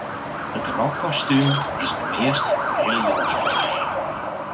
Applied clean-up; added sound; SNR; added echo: none; Shatter + Truck; -3 dB; none.